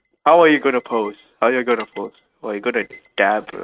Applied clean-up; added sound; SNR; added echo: neural mask model RNNoise.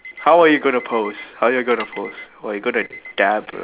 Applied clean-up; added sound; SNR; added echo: none; Alarm + Telephone; 20 dB; none.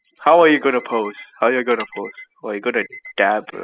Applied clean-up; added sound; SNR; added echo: classical method spectral subtraction.